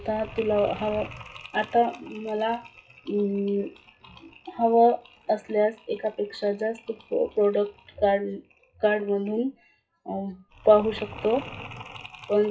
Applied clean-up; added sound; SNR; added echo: classical method WPE with log-MMSE.